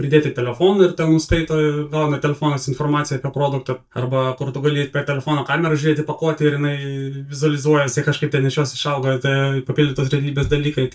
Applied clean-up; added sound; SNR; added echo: neural mask model DeepFilterNet 3.